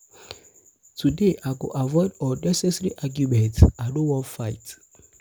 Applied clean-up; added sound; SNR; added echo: none; none; none; none.